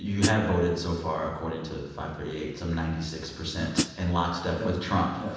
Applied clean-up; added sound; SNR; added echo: none; Hi-hat; 0 dB; reverberation time 1.1 s.